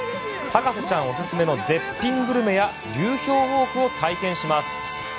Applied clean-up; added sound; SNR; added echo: none; Wind instrument, woodwind instrument; 12 dB; none.